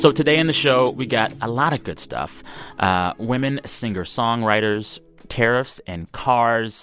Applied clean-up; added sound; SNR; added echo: none; none; none; none.